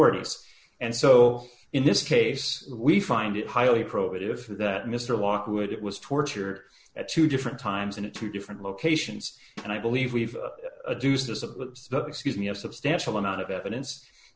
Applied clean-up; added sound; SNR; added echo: neural separator model SepFormer DNS4.